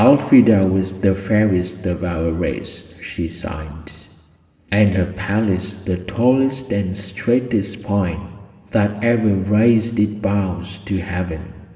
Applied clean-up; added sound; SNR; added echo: none; none; none; reverberation time 1.8 s.